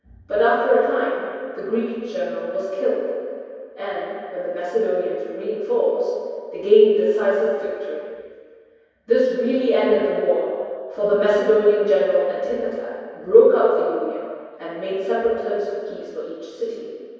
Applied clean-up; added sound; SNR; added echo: none; none; none; reverberation time 2.2 s.